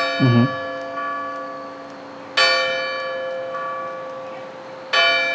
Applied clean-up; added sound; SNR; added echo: none; Church bell; -4 dB; none.